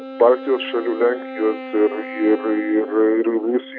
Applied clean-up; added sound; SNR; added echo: none; Wind instrument, woodwind instrument; 13 dB; none.